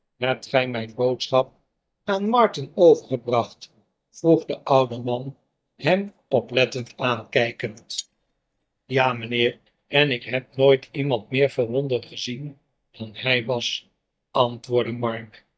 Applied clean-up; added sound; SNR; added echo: neural mask model DeepFilterNet 3.